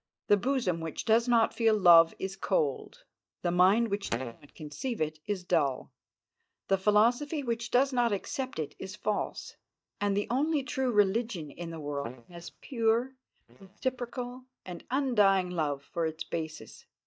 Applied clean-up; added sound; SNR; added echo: neural mask model DeepFilterNet 3.